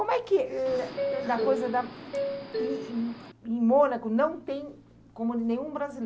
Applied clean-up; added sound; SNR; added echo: none; Subway, metro, underground; 4 dB; none.